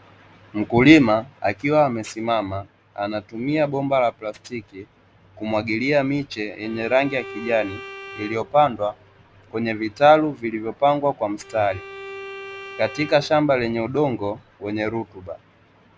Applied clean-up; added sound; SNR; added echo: none; Bowed string instrument; 17 dB; none.